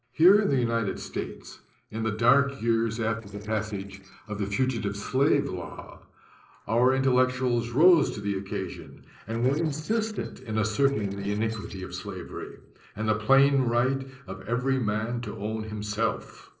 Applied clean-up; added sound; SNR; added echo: neural separator model SepFormer DNS4.